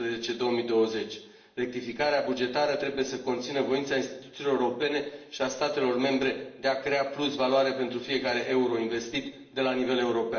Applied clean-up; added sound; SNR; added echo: none; none; none; reverberation time 0.7 s.